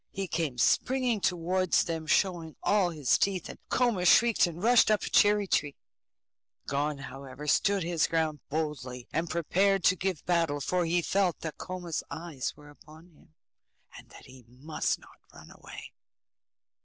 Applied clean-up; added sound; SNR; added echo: none; none; none; none.